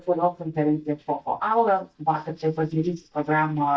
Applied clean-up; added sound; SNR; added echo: neural mask model DeepFilterNet 3.